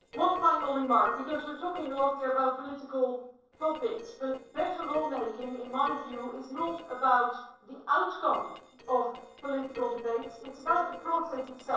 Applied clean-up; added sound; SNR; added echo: neural separator model SepFormer DNS4.